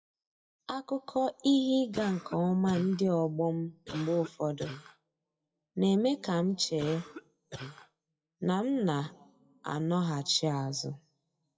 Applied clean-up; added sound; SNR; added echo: classical method WPE with log-MMSE.